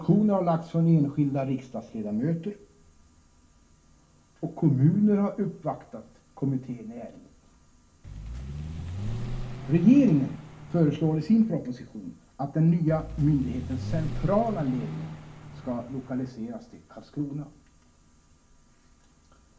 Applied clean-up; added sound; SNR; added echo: none; Vehicle; 8 dB; reverberation time 0.3 s.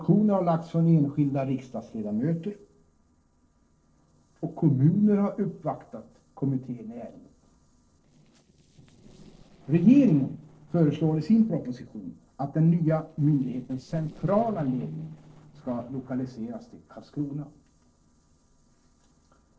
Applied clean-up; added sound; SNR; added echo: neural separator model SepFormer DNS4.